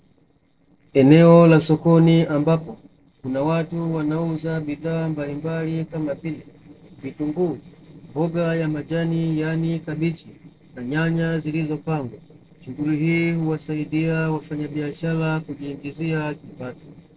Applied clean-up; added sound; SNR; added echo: neural separator model SepFormer DNS4.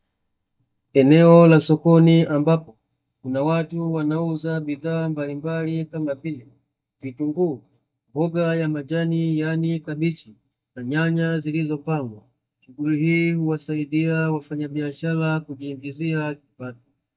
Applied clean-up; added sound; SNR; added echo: neural mask model DeepFilterNet 3.